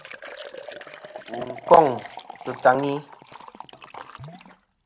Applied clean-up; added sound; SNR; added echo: none; Liquid; 15 dB; none.